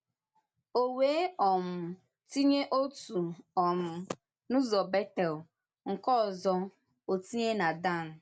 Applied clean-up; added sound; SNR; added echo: none; none; none; none.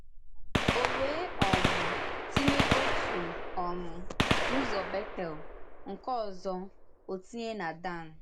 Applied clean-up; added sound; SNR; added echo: none; Gunshot, gunfire; -5 dB; none.